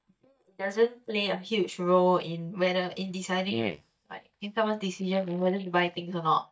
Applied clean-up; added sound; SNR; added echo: neural mask model DeepFilterNet 3.